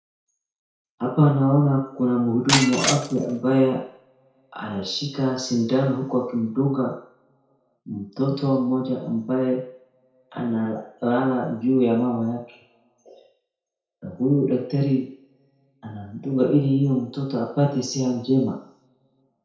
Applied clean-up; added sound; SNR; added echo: none; Shatter; 3 dB; reverberation time 0.6 s.